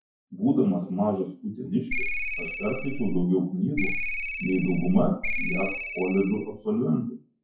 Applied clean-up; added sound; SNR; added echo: classical method WPE with log-MMSE.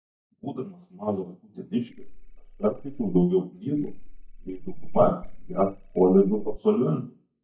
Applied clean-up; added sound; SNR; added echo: neural mask model DeepFilterNet 3.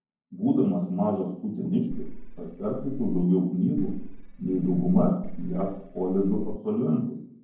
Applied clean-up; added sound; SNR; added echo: neural separator model SepFormer DNS4.